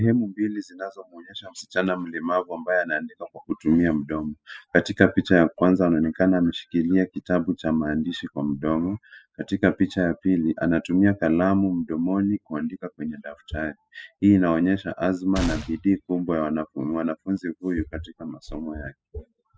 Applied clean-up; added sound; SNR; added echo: classical method spectral subtraction.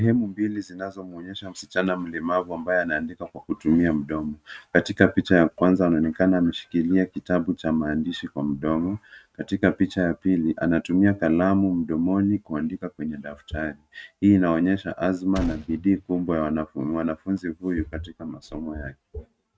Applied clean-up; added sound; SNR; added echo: neural mask model RNNoise.